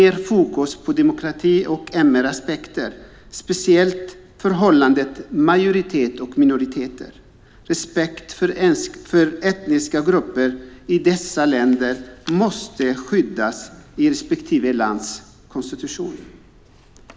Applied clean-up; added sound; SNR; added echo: none; none; none; none.